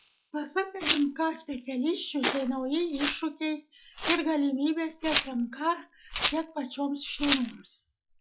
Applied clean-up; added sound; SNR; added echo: classical method log-MMSE.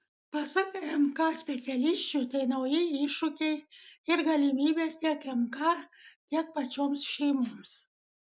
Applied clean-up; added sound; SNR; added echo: none; none; none; none.